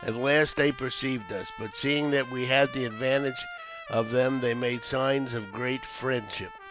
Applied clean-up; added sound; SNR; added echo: none; Trumpet; 15 dB; none.